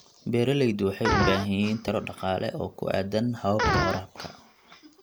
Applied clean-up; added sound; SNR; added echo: none; Fart; 4 dB; none.